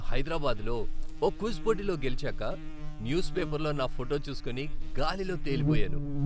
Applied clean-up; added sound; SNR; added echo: none; Buzz; -4 dB; none.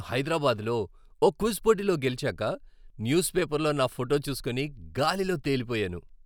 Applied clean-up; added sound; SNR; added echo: none; none; none; none.